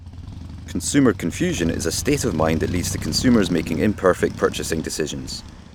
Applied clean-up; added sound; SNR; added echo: none; Motorcycle; 9 dB; none.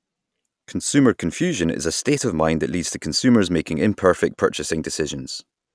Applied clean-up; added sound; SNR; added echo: none; none; none; none.